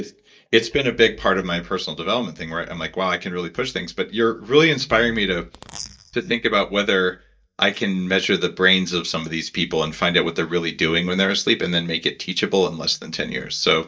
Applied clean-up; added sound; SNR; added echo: neural mask model DeepFilterNet 3.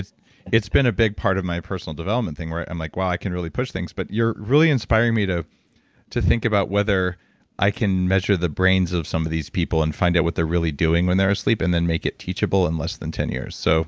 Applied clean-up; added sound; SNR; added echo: none; none; none; none.